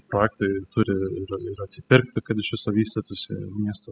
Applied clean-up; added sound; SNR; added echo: classical method spectral subtraction.